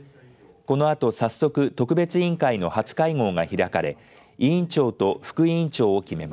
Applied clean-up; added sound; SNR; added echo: none; none; none; none.